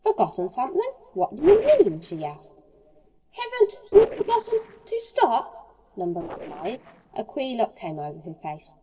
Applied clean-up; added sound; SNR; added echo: neural separator model SepFormer DNS4.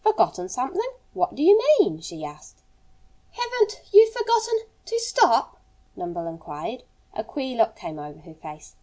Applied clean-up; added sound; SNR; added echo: none; none; none; none.